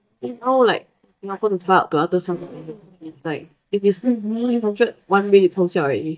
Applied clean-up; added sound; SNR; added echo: neural mask model DeepFilterNet 3.